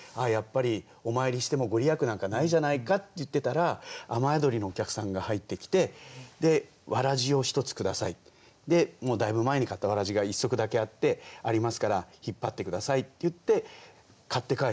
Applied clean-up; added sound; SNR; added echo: none; none; none; none.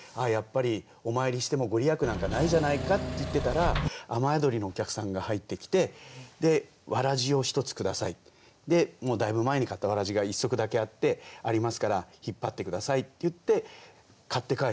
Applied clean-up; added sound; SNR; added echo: none; Engine / Mechanisms; 3 dB; none.